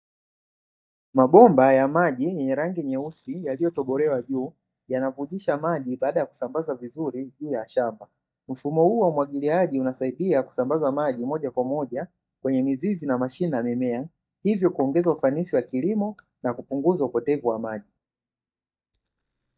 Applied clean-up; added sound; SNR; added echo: neural mask model DeepFilterNet 3.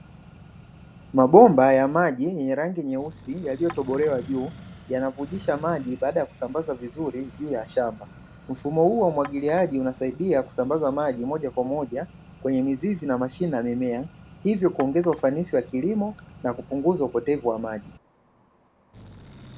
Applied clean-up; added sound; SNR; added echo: none; Chink, clink + Accelerating, revving, vroom; 18 dB; none.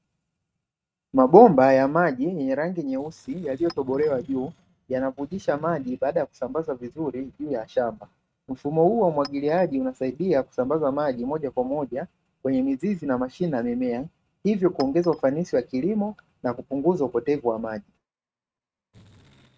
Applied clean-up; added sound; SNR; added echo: neural mask model RNNoise.